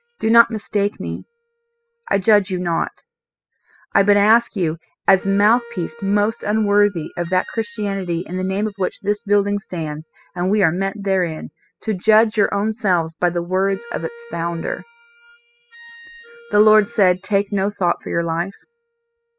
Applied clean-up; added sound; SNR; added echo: classical method spectral subtraction.